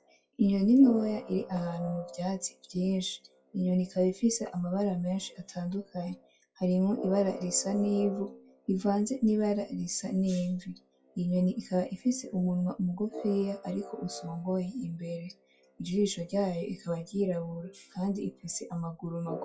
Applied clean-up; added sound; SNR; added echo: classical method WPE with log-MMSE.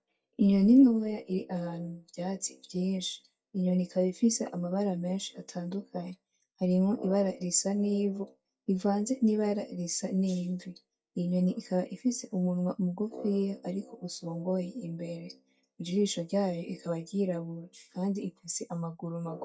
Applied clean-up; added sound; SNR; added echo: neural mask model DeepFilterNet 3.